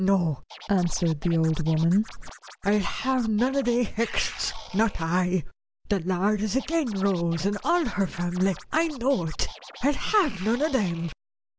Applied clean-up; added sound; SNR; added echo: none; Scratching (performance technique); 19 dB; none.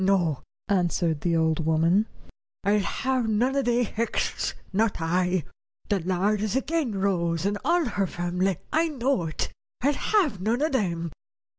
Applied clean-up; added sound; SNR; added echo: none; none; none; none.